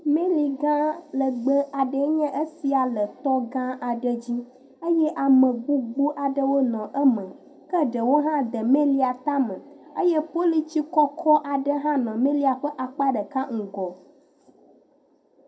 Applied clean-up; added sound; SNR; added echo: none; none; none; reverberation time 0.2 s.